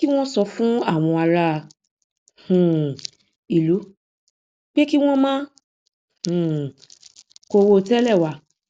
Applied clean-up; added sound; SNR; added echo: none; none; none; none.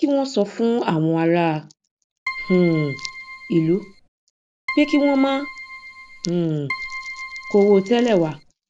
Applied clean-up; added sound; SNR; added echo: none; Keyboard (musical); 12 dB; none.